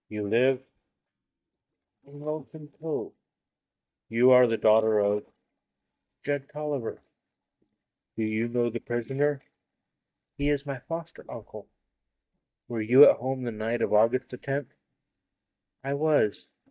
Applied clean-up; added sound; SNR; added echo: neural mask model DeepFilterNet 3.